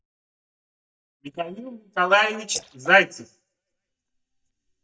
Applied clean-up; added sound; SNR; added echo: neural mask model DeepFilterNet 3.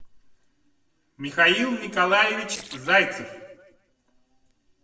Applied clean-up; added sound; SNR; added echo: neural separator model SepFormer DNS4.